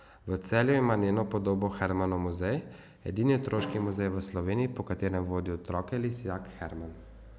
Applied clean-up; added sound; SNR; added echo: none; Drum; 19 dB; none.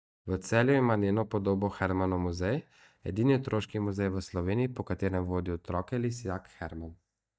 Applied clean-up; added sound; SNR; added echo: neural mask model DeepFilterNet 3.